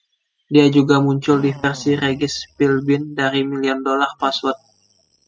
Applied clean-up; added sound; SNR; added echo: classical method spectral subtraction.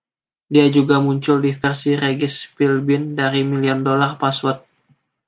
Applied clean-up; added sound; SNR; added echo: none; none; none; none.